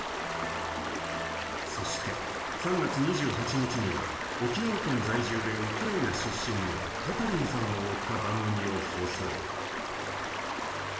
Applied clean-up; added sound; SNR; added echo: none; Stream; 1 dB; reverberation time 1.3 s.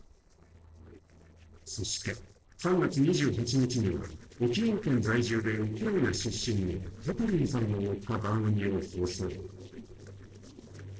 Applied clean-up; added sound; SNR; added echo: neural separator model SepFormer DNS4.